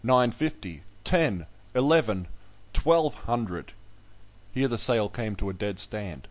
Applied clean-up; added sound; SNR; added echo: none; none; none; none.